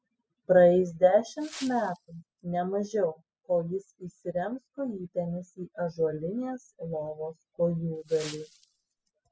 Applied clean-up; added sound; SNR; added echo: classical method spectral subtraction.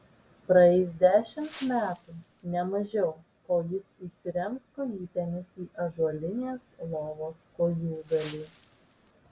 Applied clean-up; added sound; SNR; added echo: none; Wind; 18 dB; none.